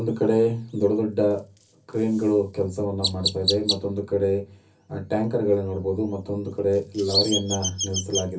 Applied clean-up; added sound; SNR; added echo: none; Chirp, tweet; 8 dB; reverberation time 0.3 s.